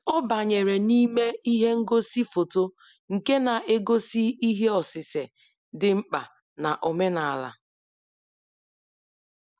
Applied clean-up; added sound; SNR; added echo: none; none; none; none.